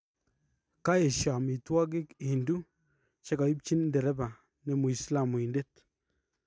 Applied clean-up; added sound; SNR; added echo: none; none; none; none.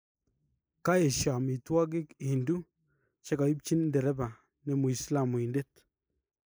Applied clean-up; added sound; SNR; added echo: neural mask model Resemble Enhance denoiser.